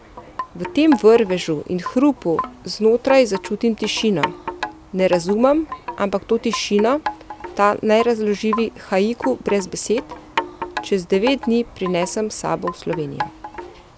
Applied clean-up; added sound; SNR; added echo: none; Wind chime; 11 dB; none.